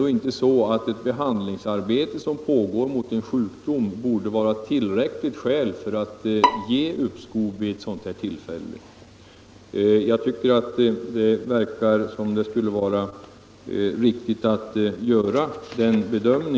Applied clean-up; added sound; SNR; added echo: none; Bowed string instrument; 4 dB; none.